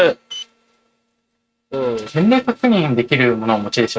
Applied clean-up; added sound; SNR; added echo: neural mask model RNNoise.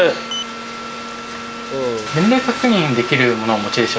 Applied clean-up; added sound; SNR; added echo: none; Bowed string instrument; 18 dB; none.